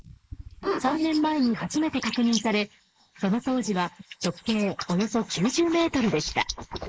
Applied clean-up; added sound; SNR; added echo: neural mask model Resemble Enhance denoiser.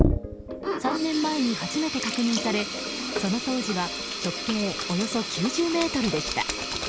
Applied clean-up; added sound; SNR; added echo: none; Sink (filling or washing); 2 dB; none.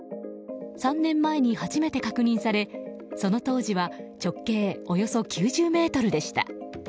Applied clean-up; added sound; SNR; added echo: none; none; none; none.